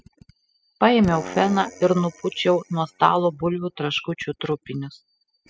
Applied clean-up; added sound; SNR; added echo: classical method spectral subtraction.